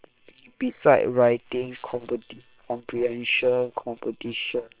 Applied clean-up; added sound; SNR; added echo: neural separator model SepFormer WHAM!.